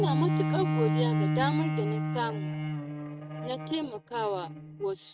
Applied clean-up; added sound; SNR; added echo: neural mask model RNNoise.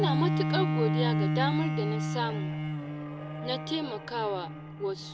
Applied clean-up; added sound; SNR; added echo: none; Bowed string instrument; -3 dB; none.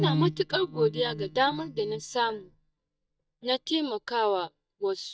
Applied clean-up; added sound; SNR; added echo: neural mask model DeepFilterNet 3.